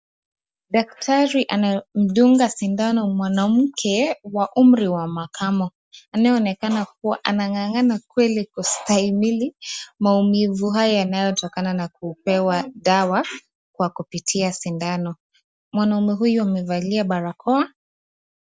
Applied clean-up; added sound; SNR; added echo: none; none; none; none.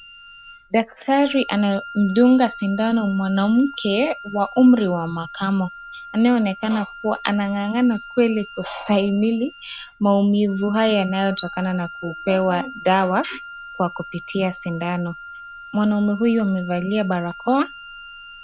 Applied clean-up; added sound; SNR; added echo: none; Wind instrument, woodwind instrument; 16 dB; none.